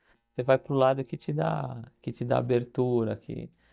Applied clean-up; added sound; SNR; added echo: neural mask model DeepFilterNet 3.